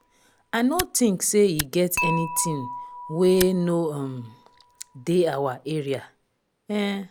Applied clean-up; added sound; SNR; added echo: none; Tick + Dishes, pots, and pans / Chink, clink; 10 dB; none.